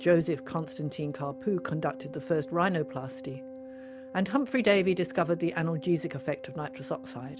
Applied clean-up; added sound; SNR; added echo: none; Organ; 13 dB; none.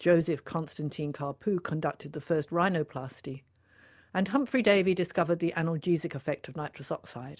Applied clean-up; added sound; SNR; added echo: none; none; none; none.